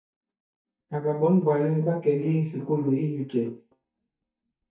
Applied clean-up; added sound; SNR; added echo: neural mask model DeepFilterNet 3.